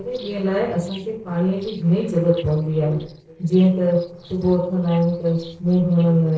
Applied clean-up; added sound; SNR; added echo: neural separator model SepFormer DNS4.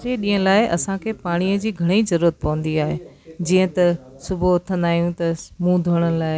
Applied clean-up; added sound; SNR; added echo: none; none; none; none.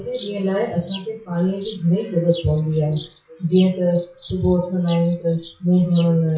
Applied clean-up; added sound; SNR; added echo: classical method WPE with log-MMSE.